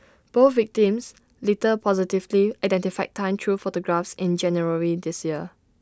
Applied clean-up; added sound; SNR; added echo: none; none; none; none.